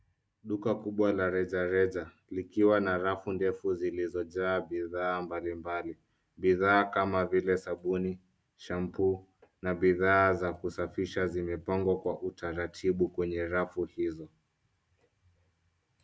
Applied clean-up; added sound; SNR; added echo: none; none; none; none.